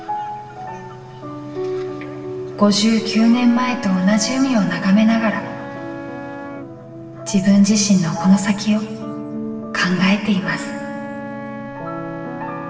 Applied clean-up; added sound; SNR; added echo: none; Wind instrument, woodwind instrument; 16 dB; reverberation time 1.4 s.